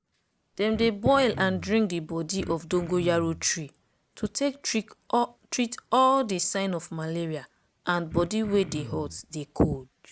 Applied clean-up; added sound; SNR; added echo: none; Cough; 13 dB; none.